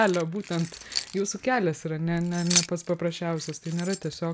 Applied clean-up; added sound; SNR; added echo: none; Keys jangling; 7 dB; none.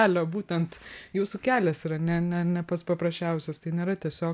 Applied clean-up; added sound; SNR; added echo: none; none; none; none.